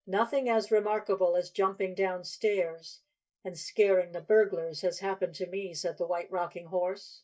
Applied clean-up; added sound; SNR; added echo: neural mask model DeepFilterNet 3.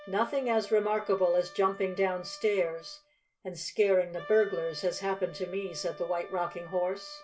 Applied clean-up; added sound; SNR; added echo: none; Wind instrument, woodwind instrument; 19 dB; reverberation time 0.2 s.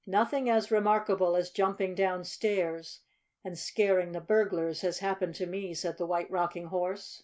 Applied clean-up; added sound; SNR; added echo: none; none; none; none.